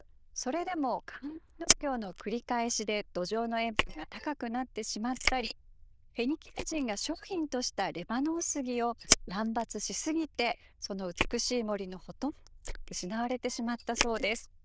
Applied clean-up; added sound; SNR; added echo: neural diffusion model UNIVERSE++.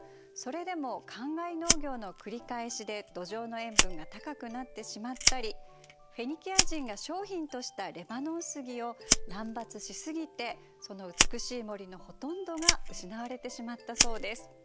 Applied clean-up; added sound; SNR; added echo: none; Fire; -4 dB; none.